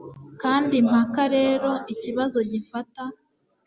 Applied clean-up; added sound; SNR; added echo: none; none; none; none.